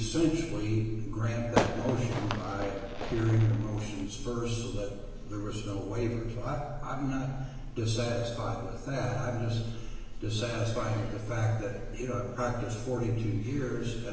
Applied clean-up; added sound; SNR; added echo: none; Fireworks; 4 dB; reverberation time 1.1 s.